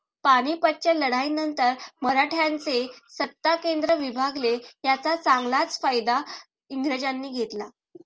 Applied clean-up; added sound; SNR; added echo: none; none; none; none.